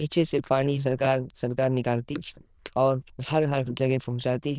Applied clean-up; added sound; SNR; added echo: neural diffusion model UNIVERSE++.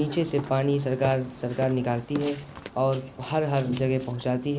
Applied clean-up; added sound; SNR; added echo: none; Burping, eructation; 14 dB; none.